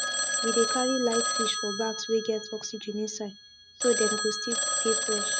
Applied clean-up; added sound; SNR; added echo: none; Telephone; -1 dB; none.